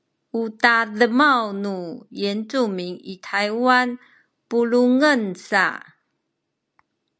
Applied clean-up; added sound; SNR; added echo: none; none; none; none.